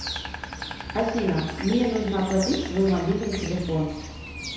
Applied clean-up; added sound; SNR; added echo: none; Insect; 11 dB; reverberation time 1.0 s.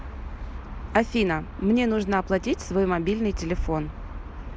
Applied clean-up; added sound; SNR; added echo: none; none; none; none.